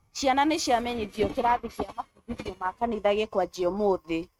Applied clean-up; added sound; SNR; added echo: neural mask model RNNoise.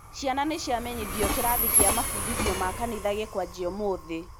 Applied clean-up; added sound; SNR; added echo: none; Train; 0 dB; none.